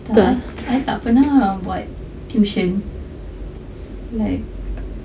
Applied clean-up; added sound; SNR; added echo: none; none; none; none.